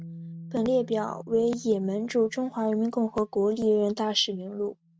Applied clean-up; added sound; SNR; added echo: neural mask model RNNoise.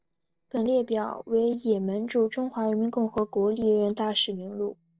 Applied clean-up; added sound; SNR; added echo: neural separator model SepFormer DNS4.